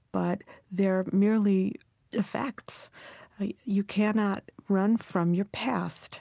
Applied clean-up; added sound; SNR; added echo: none; none; none; none.